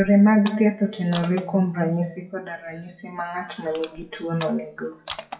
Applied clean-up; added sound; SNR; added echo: classical method WPE with log-MMSE.